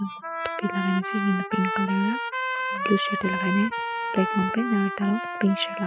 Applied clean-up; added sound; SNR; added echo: classical method spectral subtraction.